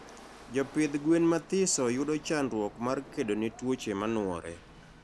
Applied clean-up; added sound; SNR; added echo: none; Rattle / Chatter / Hiss / Engine / Mechanisms; 19 dB; none.